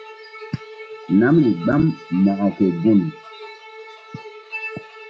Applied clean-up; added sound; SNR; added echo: classical method log-MMSE.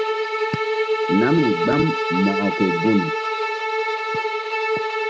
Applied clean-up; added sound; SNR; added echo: none; Bowed string instrument; -1 dB; none.